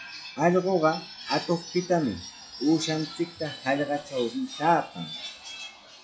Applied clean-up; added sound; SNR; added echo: classical method log-MMSE.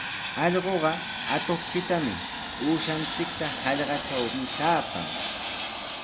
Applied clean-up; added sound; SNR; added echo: none; Fixed-wing aircraft, airplane; 2 dB; none.